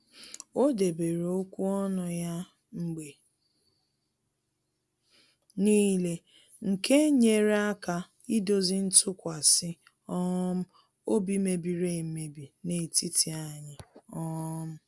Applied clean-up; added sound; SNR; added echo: none; none; none; none.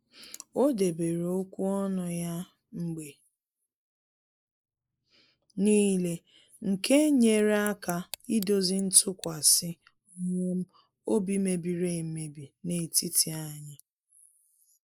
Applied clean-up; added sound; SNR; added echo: neural mask model Resemble Enhance denoiser.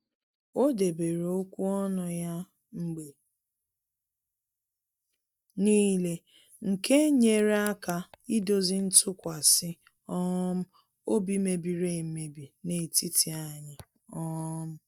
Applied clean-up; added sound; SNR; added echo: neural mask model DeepFilterNet 3.